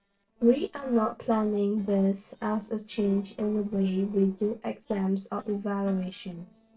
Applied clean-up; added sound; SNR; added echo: neural separator model SepFormer DNS4.